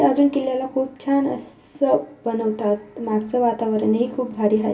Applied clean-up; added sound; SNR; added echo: none; none; none; reverberation time 0.2 s.